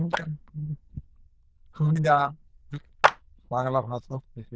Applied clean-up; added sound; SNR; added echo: neural diffusion model UNIVERSE++.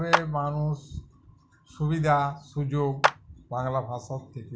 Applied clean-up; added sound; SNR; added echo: none; Clapping; 2 dB; none.